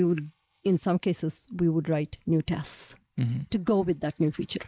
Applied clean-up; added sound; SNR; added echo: neural mask model Resemble Enhance denoiser.